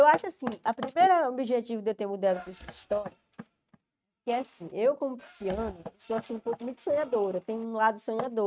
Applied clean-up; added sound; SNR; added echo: neural mask model RNNoise.